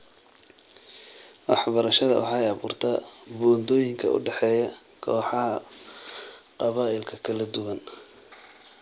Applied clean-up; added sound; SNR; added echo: none; none; none; none.